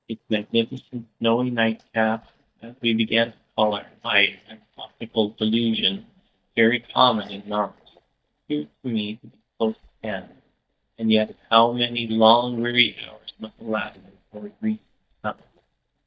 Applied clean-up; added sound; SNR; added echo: neural mask model DeepFilterNet 3.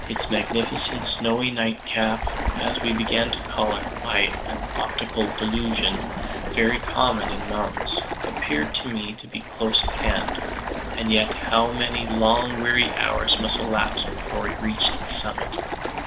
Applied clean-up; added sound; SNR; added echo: none; Stream; 4 dB; none.